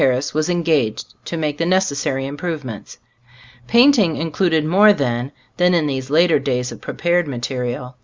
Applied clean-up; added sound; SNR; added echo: none; none; none; none.